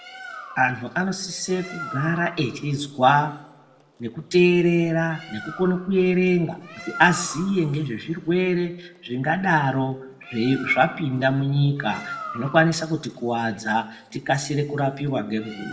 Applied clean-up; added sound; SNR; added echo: none; Bird; 18 dB; reverberation time 0.7 s.